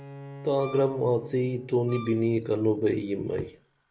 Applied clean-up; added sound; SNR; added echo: none; Wind instrument, woodwind instrument + Bowed string instrument; 17 dB; none.